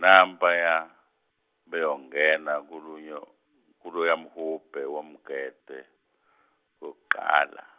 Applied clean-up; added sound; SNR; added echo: none; none; none; none.